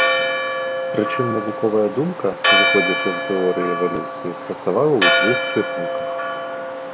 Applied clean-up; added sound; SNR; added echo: none; Church bell; -1 dB; none.